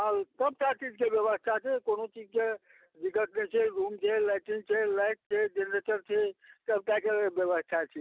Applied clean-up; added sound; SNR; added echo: none; none; none; none.